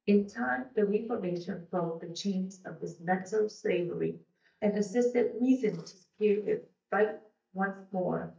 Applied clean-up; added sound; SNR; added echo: neural mask model DeepFilterNet 3.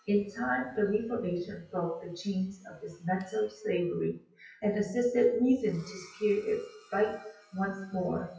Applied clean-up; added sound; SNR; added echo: classical method WPE with log-MMSE.